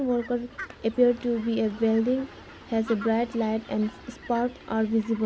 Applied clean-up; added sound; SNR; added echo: none; Fowl; 18 dB; none.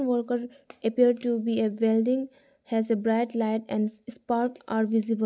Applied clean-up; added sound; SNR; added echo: none; none; none; none.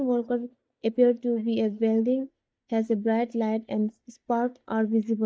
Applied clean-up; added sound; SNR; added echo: neural mask model DeepFilterNet 3.